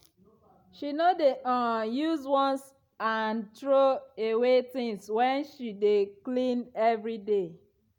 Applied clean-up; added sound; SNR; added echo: none; none; none; none.